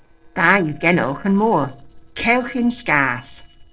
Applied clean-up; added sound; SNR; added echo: neural separator model SepFormer DNS4.